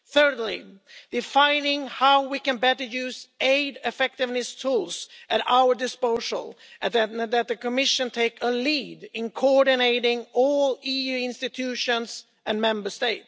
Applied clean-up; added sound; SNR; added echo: none; none; none; none.